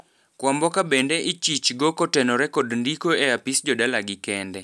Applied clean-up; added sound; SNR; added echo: none; none; none; none.